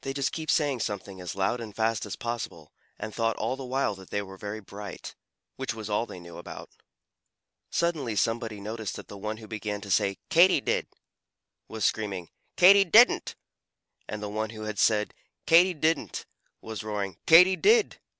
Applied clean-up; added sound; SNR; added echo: none; none; none; none.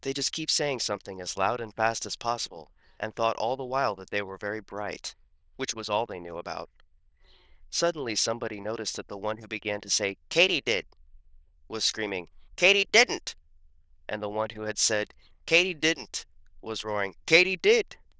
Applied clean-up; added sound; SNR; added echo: neural diffusion model UNIVERSE++.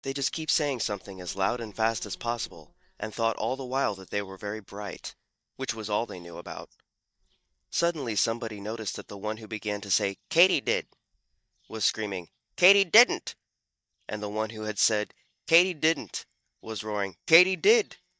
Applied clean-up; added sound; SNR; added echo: neural mask model DeepFilterNet 3.